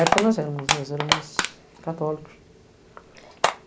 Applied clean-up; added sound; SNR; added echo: none; Crushing; 0 dB; none.